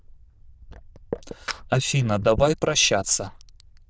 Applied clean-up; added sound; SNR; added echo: neural diffusion model UNIVERSE++.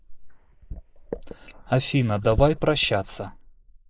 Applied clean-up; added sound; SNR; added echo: neural mask model Resemble Enhance denoiser.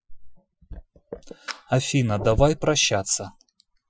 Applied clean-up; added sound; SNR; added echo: classical method Wiener filter.